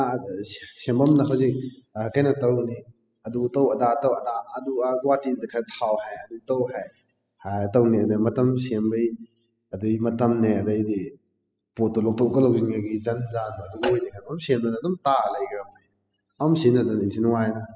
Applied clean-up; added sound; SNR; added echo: classical method spectral subtraction.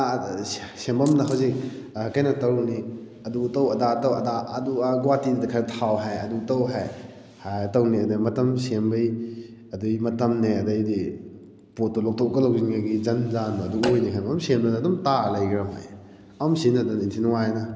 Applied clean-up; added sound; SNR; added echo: none; Coin (dropping); 20 dB; none.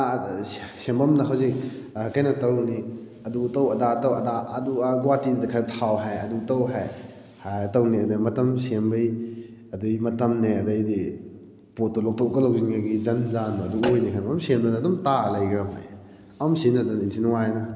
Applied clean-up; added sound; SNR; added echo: none; none; none; none.